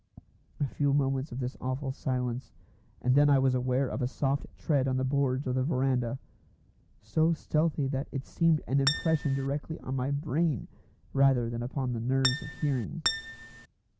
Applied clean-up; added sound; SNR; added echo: none; Acoustic guitar; 5 dB; none.